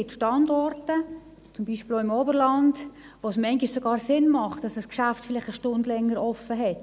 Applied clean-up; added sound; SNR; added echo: none; none; none; none.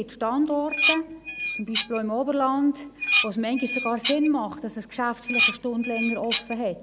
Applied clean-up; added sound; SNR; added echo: none; Dishes, pots, and pans; 3 dB; none.